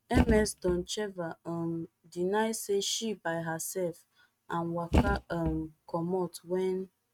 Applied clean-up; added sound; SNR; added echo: neural mask model RNNoise.